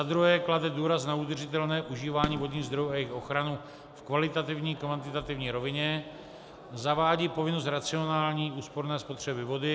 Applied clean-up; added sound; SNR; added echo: none; Fireworks; 10 dB; none.